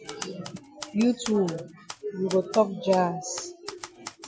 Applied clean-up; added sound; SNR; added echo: none; Typewriter; 15 dB; none.